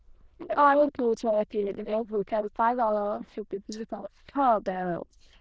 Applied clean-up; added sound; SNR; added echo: neural diffusion model UNIVERSE++.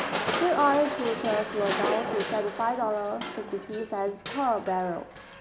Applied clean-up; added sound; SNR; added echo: none; Crushing; 5 dB; none.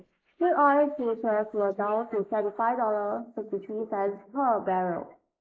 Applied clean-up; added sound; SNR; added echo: neural mask model Resemble Enhance denoiser.